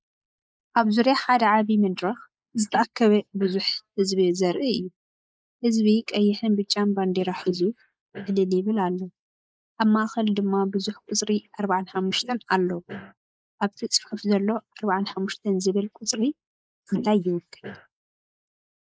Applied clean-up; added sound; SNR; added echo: neural mask model Resemble Enhance denoiser.